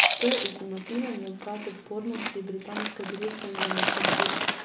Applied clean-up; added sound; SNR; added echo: none; Chewing, mastication; -4 dB; none.